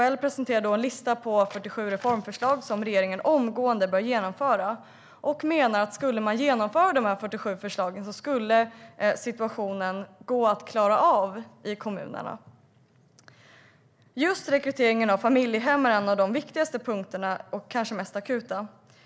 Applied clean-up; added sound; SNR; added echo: none; none; none; none.